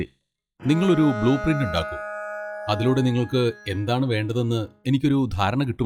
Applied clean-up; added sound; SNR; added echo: classical method log-MMSE.